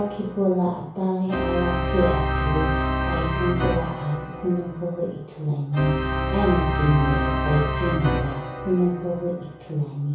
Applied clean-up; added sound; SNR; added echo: none; Organ; 1 dB; reverberation time 0.6 s.